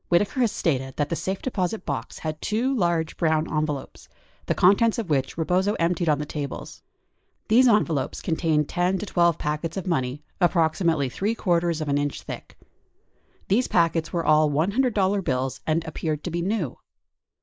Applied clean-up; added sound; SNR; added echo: neural mask model Resemble Enhance denoiser.